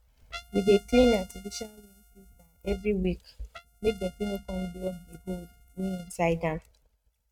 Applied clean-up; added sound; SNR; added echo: neural mask model RNNoise.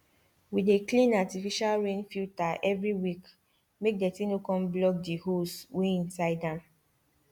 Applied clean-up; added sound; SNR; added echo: none; none; none; none.